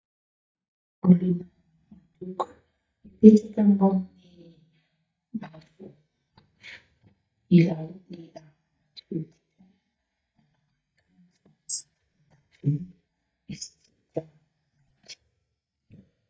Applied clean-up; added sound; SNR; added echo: neural mask model DeepFilterNet 3.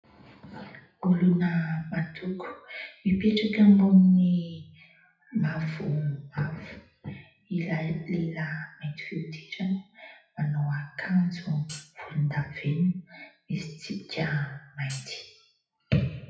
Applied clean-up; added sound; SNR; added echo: classical method WPE with log-MMSE.